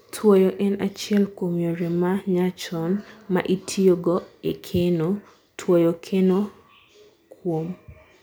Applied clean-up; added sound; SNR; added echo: none; none; none; none.